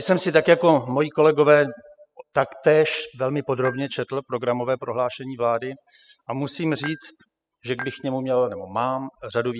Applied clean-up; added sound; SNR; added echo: classical method spectral subtraction.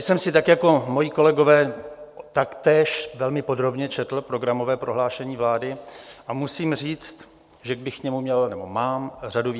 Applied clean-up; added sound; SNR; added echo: none; none; none; none.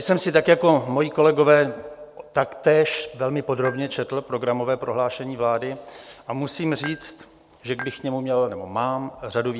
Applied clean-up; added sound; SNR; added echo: none; Dishes, pots, and pans / Chink, clink; 15 dB; none.